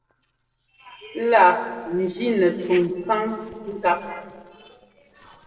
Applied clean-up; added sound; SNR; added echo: neural separator model SepFormer DNS4.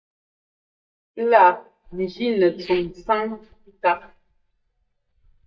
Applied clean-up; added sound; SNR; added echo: neural mask model DeepFilterNet 3.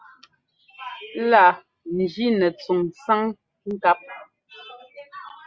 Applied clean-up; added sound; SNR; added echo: none; none; none; none.